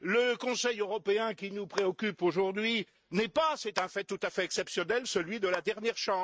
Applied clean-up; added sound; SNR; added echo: neural mask model RNNoise.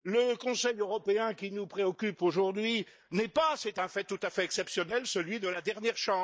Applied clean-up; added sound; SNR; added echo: neural mask model DeepFilterNet 3.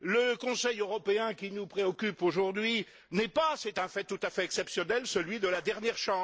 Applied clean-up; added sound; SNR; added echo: neural separator model SepFormer DNS4.